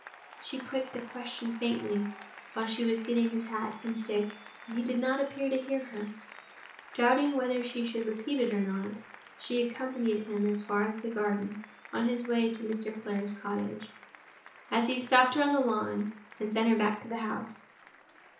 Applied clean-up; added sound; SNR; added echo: none; Applause; 19 dB; reverberation time 0.8 s.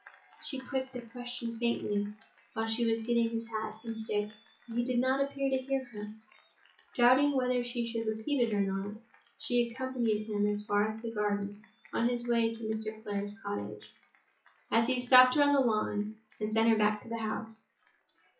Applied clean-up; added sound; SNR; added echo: classical method WPE with log-MMSE.